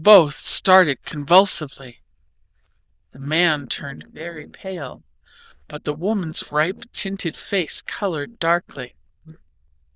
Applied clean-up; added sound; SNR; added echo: neural diffusion model UNIVERSE++.